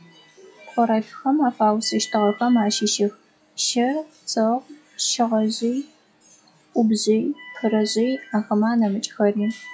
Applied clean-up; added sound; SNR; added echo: classical method log-MMSE.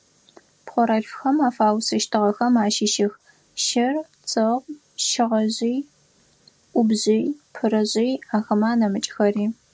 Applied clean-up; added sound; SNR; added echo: none; none; none; none.